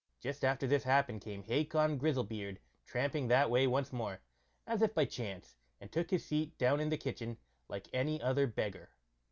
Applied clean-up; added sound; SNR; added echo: none; none; none; none.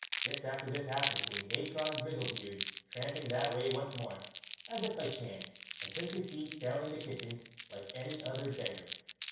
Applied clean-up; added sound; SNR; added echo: none; Crumpling, crinkling; -4 dB; reverberation time 0.7 s.